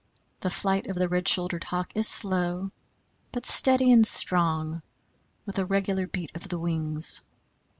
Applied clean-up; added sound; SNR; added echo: none; none; none; none.